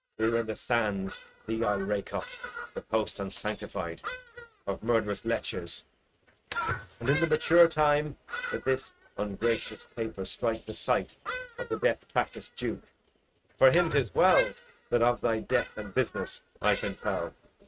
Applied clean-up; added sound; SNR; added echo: neural mask model RNNoise.